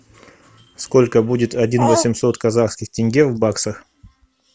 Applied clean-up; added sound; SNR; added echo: none; none; none; none.